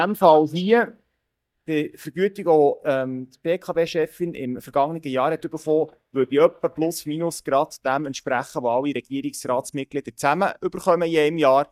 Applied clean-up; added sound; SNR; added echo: neural mask model DeepFilterNet 3.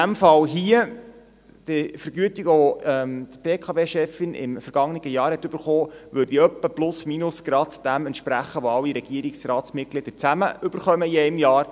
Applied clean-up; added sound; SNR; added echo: none; none; none; none.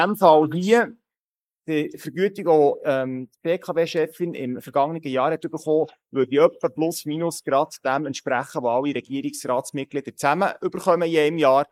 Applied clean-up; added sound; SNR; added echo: neural mask model Resemble Enhance denoiser.